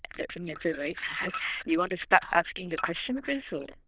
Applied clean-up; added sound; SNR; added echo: neural diffusion model UNIVERSE++.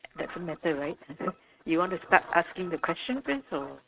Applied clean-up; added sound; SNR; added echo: neural mask model RNNoise.